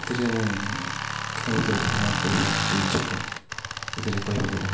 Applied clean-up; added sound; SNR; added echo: none; Tools; 0 dB; reverberation time 0.7 s.